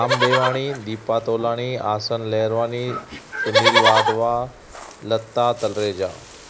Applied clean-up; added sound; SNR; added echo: none; Livestock, farm animals, working animals; 2 dB; none.